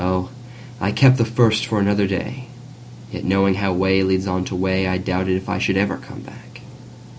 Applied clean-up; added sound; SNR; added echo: none; none; none; none.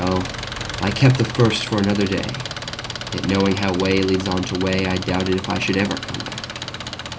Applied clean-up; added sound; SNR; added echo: none; Engine; 9 dB; none.